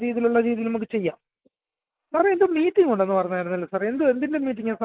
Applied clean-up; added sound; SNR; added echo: neural mask model Resemble Enhance denoiser.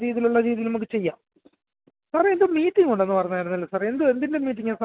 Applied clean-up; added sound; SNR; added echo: none; none; none; none.